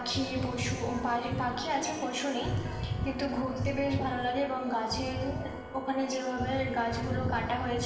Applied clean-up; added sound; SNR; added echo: none; Organ; 14 dB; reverberation time 1.4 s.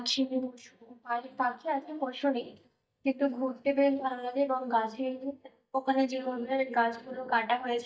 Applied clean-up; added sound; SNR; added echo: neural mask model DeepFilterNet 3.